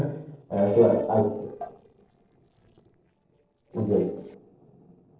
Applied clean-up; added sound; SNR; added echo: neural separator model SepFormer DNS4.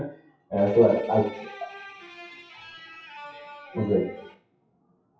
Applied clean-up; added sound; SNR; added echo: classical method WPE with log-MMSE.